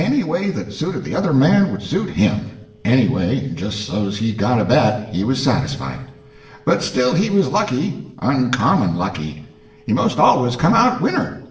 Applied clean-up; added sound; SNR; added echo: neural separator model SepFormer DNS4.